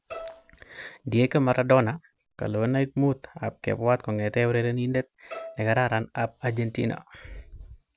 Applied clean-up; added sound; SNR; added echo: none; Bowed string instrument; 16 dB; none.